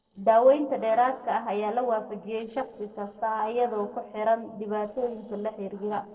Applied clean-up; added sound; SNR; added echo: neural separator model SepFormer DNS4.